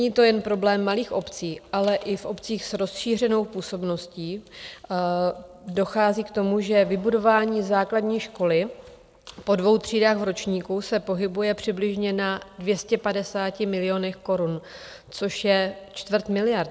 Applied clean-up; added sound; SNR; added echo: none; none; none; none.